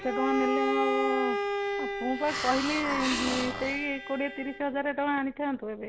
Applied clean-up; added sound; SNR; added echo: none; Hiss + Bowed string instrument; 1 dB; none.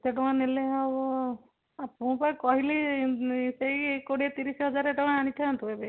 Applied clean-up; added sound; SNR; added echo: none; none; none; none.